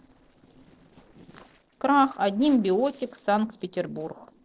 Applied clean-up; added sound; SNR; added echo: neural separator model SepFormer DNS4.